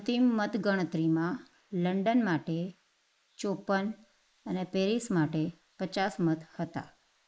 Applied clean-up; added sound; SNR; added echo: neural mask model Resemble Enhance denoiser.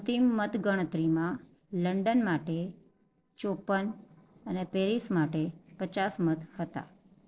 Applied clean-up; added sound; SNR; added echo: neural separator model SepFormer DNS4.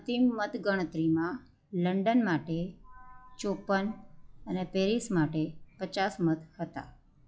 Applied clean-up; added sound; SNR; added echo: classical method log-MMSE.